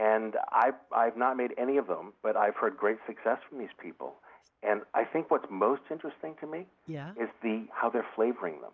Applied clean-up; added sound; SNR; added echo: none; none; none; none.